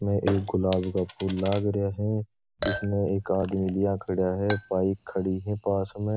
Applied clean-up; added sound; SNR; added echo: none; Chink, clink / Liquid; 8 dB; none.